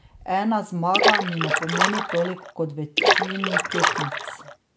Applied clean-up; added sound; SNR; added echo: none; Splash, splatter; -4 dB; none.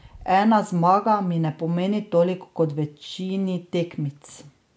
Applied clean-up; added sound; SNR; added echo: none; none; none; none.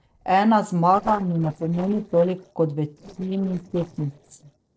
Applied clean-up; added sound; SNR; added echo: neural separator model SepFormer DNS4.